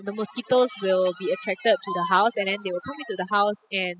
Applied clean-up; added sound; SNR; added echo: classical method spectral subtraction.